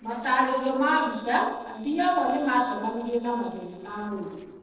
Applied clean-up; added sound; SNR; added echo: neural separator model SepFormer DNS4.